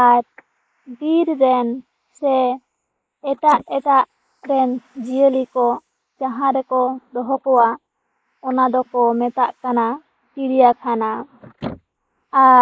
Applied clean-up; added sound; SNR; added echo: neural mask model Resemble Enhance denoiser.